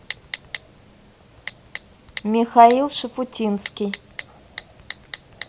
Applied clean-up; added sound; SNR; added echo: none; Typing; 16 dB; none.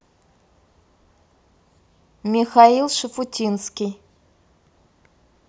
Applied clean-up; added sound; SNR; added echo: none; none; none; none.